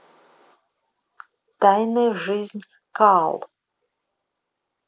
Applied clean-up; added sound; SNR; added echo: none; none; none; none.